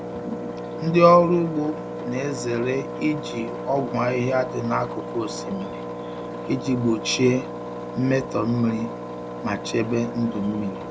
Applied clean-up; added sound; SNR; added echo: none; Engine; 8 dB; none.